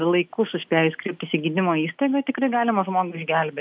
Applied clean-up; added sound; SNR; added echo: none; none; none; none.